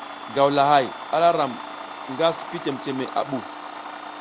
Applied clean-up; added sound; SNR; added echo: none; Domestic sounds, home sounds; 12 dB; none.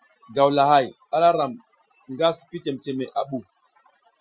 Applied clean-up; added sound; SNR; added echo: classical method Wiener filter.